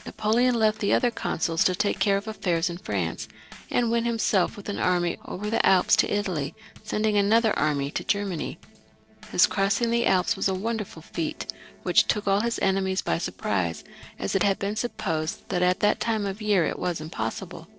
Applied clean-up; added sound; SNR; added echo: neural separator model SepFormer DNS4.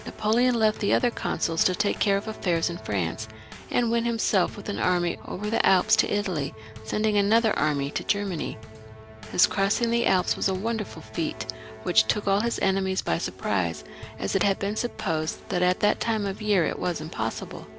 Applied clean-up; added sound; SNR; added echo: none; Musical instrument + Bass drum / Snare drum / Drum kit; 16 dB; none.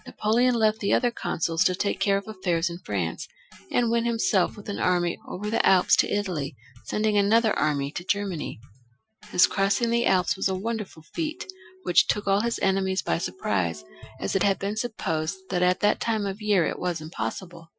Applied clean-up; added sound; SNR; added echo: classical method Wiener filter.